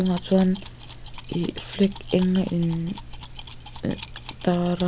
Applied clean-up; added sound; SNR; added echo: none; Keys jangling; -2 dB; none.